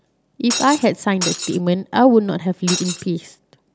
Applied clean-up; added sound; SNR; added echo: none; Shatter; 6 dB; none.